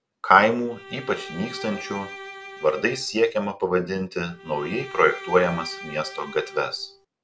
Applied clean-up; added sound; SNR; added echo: none; Bowed string instrument; 15 dB; none.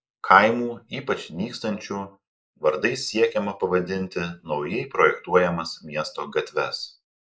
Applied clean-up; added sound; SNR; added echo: neural mask model Resemble Enhance denoiser.